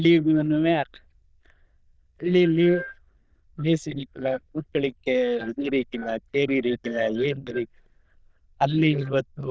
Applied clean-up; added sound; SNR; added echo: neural diffusion model UNIVERSE++.